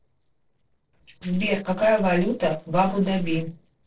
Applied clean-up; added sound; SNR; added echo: neural separator model SepFormer DNS4.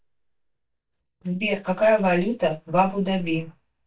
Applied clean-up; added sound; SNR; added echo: neural mask model DeepFilterNet 3.